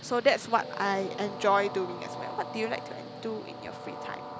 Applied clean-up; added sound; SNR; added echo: none; Train; 9 dB; none.